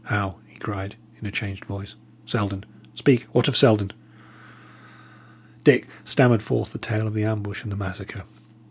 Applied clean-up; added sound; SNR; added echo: none; none; none; none.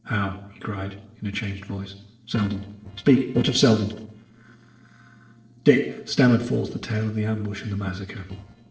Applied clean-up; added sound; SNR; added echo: neural separator model SepFormer DNS4.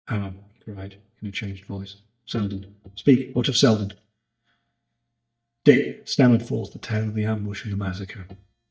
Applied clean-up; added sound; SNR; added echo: neural mask model DeepFilterNet 3.